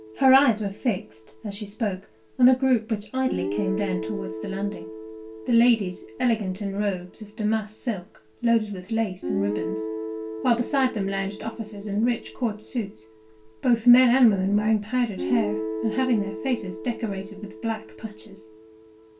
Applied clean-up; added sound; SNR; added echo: none; Guitar; 10 dB; reverberation time 0.2 s.